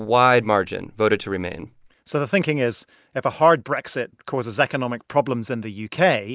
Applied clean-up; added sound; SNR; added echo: none; none; none; none.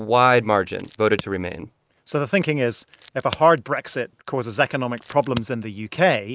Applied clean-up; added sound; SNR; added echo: neural mask model RNNoise.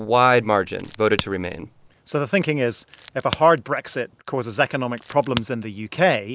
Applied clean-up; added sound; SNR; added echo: none; Crack; 15 dB; none.